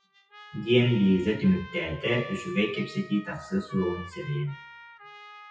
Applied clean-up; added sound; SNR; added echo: classical method WPE with log-MMSE.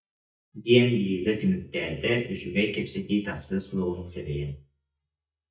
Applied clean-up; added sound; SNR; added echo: neural mask model DeepFilterNet 3.